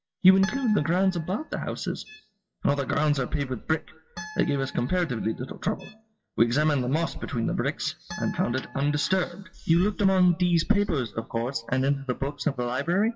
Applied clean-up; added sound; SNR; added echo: classical method WPE with log-MMSE.